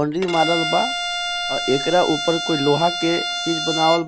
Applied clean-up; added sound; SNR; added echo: none; Bowed string instrument; 4 dB; none.